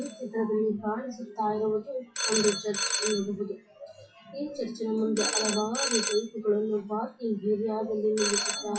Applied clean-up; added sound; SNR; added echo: classical method WPE with log-MMSE.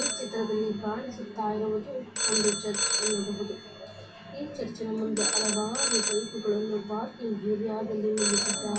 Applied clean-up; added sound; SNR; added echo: none; Telephone; 0 dB; reverberation time 0.2 s.